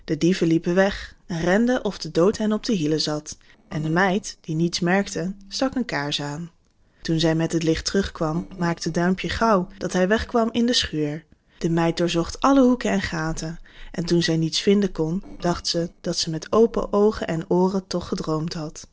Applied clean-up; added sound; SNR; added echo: neural separator model SepFormer DNS4.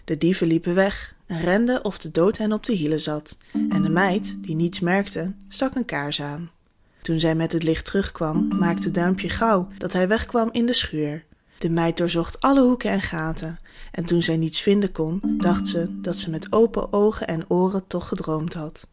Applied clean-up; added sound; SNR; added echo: none; Ringtone; 7 dB; none.